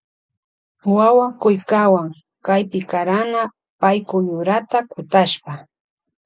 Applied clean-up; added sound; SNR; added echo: none; none; none; none.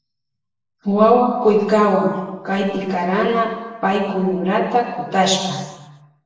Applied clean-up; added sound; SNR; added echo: none; none; none; reverberation time 1.1 s.